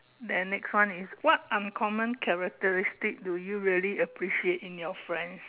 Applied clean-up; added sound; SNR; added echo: none; none; none; none.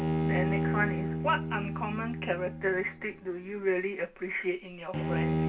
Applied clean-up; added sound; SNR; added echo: none; Bowed string instrument; -1 dB; reverberation time 0.2 s.